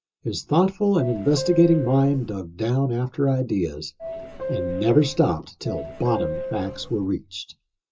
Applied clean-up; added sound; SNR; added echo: none; Subway, metro, underground / Doorbell; 8 dB; reverberation time 0.2 s.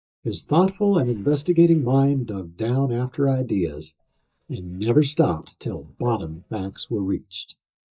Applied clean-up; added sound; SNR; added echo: neural mask model DeepFilterNet 3.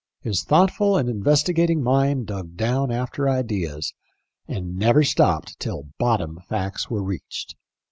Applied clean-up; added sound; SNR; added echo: none; none; none; none.